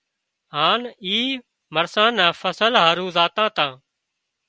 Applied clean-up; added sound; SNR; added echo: none; none; none; none.